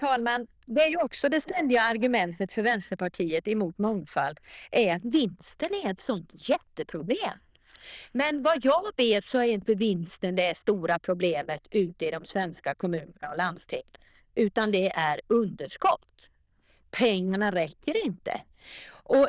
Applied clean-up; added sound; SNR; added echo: neural diffusion model UNIVERSE++.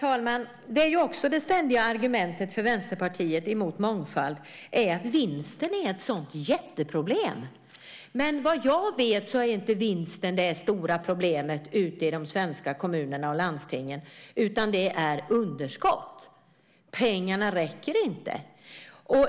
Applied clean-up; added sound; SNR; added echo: none; none; none; none.